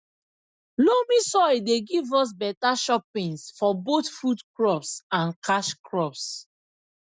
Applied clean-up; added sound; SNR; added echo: none; none; none; none.